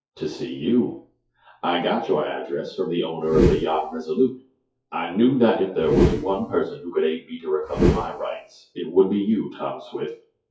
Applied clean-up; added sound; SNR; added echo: classical method WPE with log-MMSE.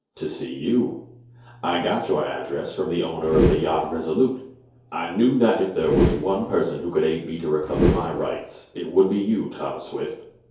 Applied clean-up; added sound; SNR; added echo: none; Whoosh, swoosh, swish; 2 dB; reverberation time 2.4 s.